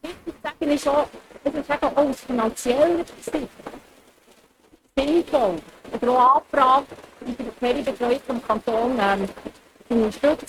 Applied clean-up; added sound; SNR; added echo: neural mask model RNNoise.